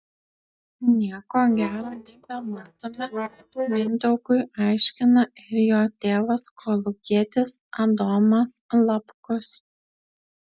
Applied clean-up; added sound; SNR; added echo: neural mask model DeepFilterNet 3.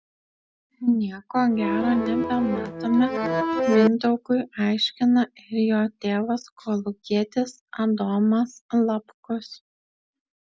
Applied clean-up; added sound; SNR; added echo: none; Accordion; 1 dB; none.